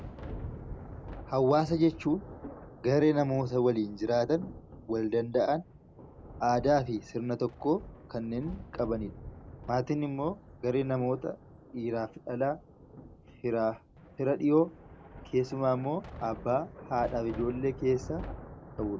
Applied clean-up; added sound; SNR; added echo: none; Thunder; 15 dB; none.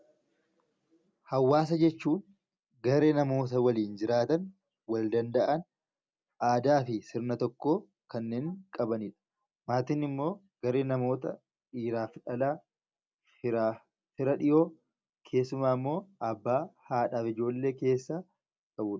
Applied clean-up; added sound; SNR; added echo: none; none; none; none.